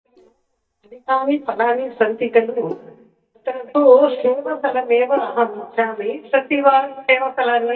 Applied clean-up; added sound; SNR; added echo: neural mask model DeepFilterNet 3.